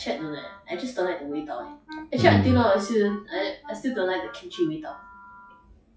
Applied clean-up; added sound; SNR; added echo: classical method log-MMSE.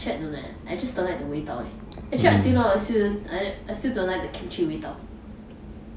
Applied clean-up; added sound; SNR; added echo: none; none; none; none.